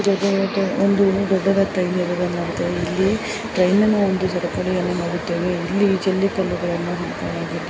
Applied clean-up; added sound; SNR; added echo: none; none; none; none.